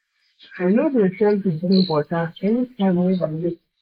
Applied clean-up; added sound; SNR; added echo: neural mask model Resemble Enhance denoiser.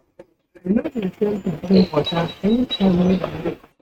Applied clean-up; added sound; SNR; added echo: neural mask model RNNoise.